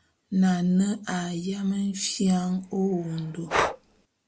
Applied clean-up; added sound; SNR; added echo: none; Breathing; 7 dB; none.